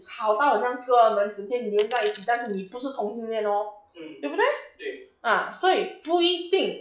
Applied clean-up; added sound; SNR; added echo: classical method log-MMSE.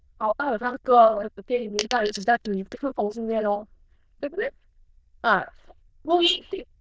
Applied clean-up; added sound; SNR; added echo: neural diffusion model UNIVERSE++.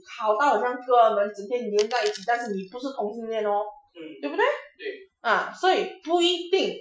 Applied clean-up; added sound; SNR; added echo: classical method Wiener filter.